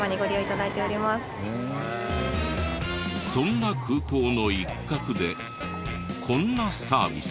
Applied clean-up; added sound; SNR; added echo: none; Wind instrument, woodwind instrument; 18 dB; none.